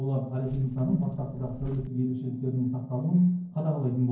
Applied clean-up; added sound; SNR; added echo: neural separator model SepFormer DNS4.